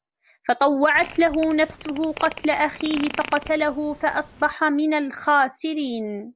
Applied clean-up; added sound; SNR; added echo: none; Fart; 15 dB; none.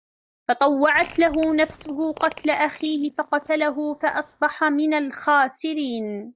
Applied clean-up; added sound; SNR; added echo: neural mask model DeepFilterNet 3.